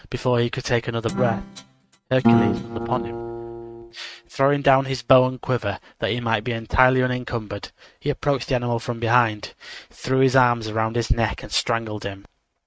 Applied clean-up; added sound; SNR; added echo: neural mask model RNNoise.